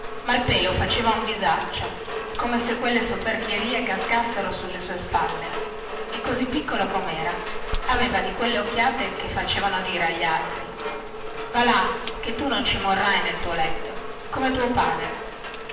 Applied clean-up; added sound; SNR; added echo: none; Rain; 6 dB; reverberation time 1.0 s.